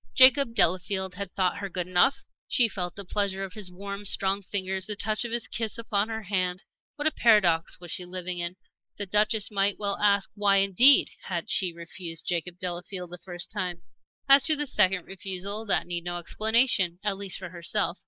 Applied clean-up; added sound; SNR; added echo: neural mask model Resemble Enhance denoiser.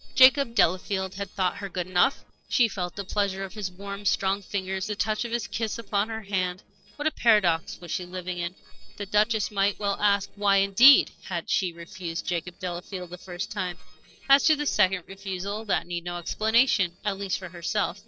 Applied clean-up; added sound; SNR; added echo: neural separator model SepFormer DNS4.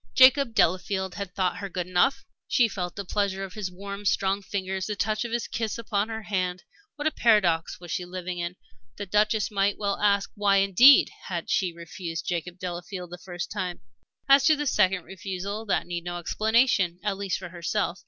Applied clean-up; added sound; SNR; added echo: none; none; none; none.